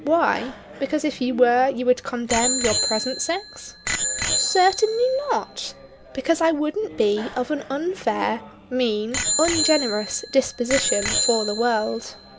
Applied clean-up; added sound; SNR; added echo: none; Bicycle bell; 5 dB; none.